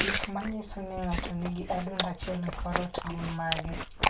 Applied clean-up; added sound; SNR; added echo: none; Chewing, mastication; 0 dB; reverberation time 0.2 s.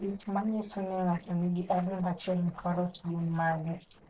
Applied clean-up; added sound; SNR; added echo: neural separator model SepFormer DNS4.